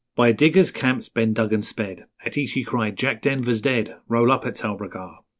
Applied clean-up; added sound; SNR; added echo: none; none; none; none.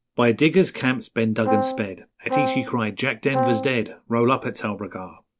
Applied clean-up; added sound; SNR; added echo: none; Brass instrument; 3 dB; none.